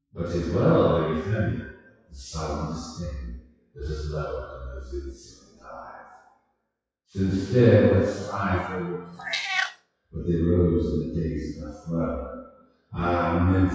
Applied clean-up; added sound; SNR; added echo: classical method WPE with log-MMSE.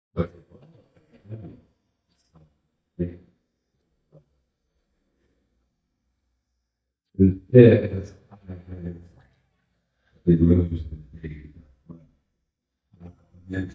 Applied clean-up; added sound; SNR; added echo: neural mask model DeepFilterNet 3.